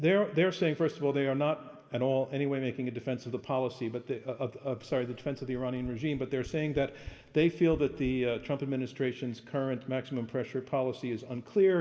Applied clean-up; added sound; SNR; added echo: none; Run; 18 dB; reverberation time 1.6 s.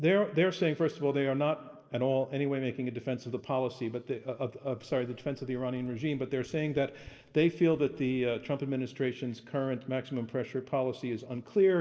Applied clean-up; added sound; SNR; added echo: neural separator model SepFormer DNS4.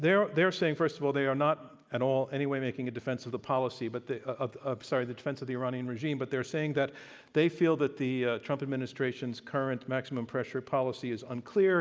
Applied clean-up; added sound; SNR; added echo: none; none; none; none.